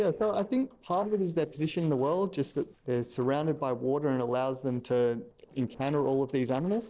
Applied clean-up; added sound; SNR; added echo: neural separator model SepFormer DNS4.